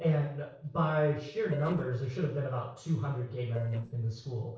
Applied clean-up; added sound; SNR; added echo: neural separator model SepFormer DNS4.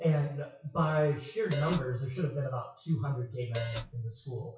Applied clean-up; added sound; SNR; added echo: classical method WPE with log-MMSE.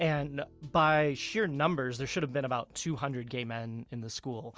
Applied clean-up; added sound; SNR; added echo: none; none; none; none.